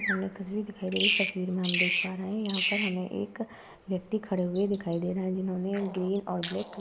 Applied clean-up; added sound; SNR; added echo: none; Bird vocalization, bird call, bird song; 4 dB; none.